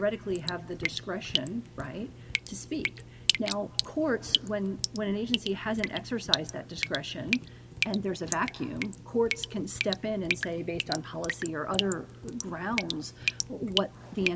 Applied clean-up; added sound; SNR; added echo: none; Drip; 2 dB; none.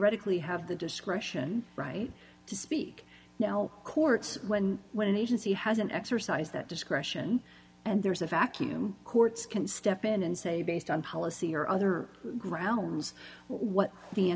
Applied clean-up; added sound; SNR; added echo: none; none; none; none.